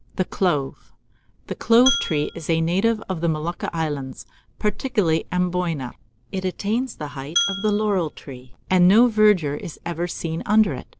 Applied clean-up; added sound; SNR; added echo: none; Glass; 8 dB; none.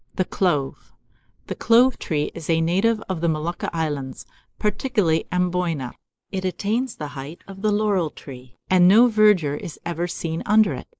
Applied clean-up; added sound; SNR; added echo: neural mask model Resemble Enhance denoiser.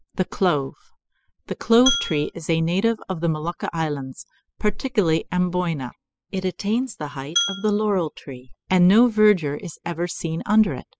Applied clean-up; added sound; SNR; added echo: classical method spectral subtraction.